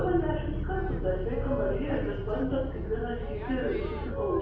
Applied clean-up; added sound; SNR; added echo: none; Boat, Water vehicle; 1 dB; reverberation time 0.6 s.